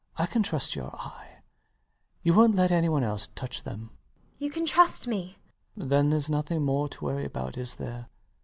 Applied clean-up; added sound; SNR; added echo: none; none; none; none.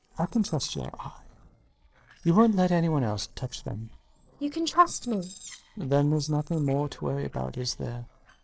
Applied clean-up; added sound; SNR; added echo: neural separator model SepFormer DNS4.